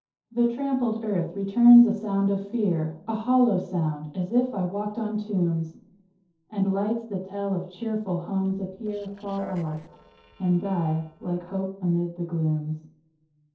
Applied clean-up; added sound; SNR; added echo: neural separator model SepFormer DNS4.